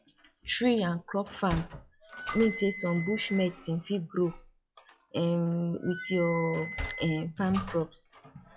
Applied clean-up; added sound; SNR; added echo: classical method log-MMSE.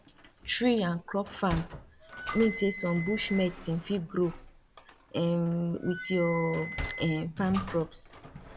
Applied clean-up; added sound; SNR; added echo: none; Sliding door + Wind instrument, woodwind instrument; 11 dB; none.